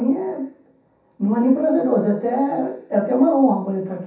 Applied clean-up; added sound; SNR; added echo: none; none; none; reverberation time 0.7 s.